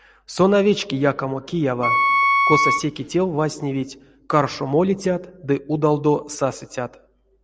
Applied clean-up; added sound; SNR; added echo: none; Wind instrument, woodwind instrument; -2 dB; none.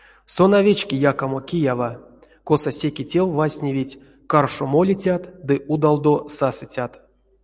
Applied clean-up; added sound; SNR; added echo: none; none; none; none.